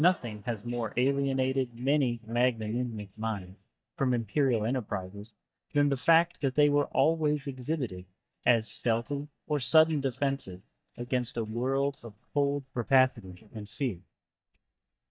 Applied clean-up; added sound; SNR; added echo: neural mask model DeepFilterNet 3.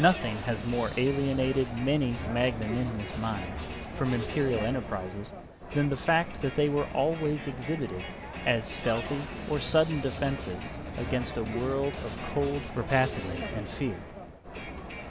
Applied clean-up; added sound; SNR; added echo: none; Crowd; 7 dB; none.